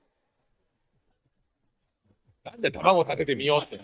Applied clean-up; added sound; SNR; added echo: neural mask model DeepFilterNet 3.